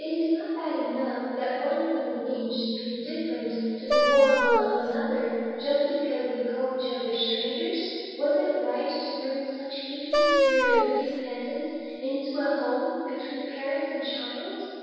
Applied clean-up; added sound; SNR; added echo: none; Wind instrument, woodwind instrument; -4 dB; reverberation time 2.2 s.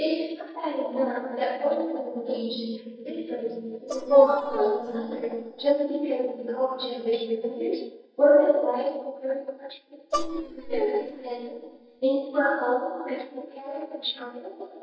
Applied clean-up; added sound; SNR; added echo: neural mask model DeepFilterNet 3.